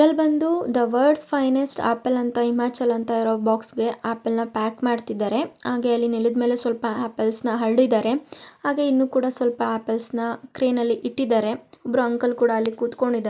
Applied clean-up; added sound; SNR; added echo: none; none; none; none.